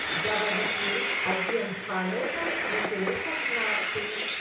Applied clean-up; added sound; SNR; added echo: none; Train; -3 dB; reverberation time 0.6 s.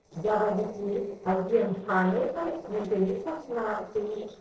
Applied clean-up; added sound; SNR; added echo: neural separator model SepFormer DNS4.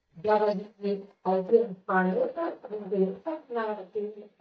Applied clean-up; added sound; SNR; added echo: neural mask model DeepFilterNet 3.